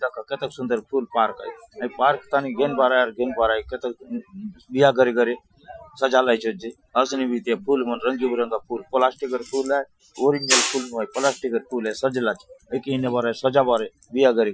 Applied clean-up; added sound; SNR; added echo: classical method Wiener filter.